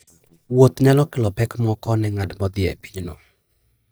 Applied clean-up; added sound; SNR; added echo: neural mask model DeepFilterNet 3.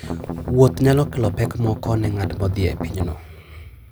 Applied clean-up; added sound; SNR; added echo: none; Strum; 8 dB; none.